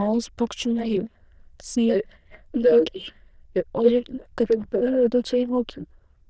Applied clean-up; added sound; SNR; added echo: neural diffusion model UNIVERSE++.